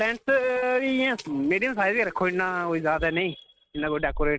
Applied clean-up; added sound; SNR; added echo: neural mask model RNNoise.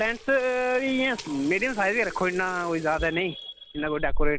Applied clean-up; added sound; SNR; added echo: none; Sink (filling or washing) / Water tap, faucet; 6 dB; none.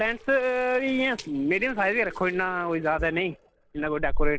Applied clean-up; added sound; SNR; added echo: neural separator model SepFormer DNS4.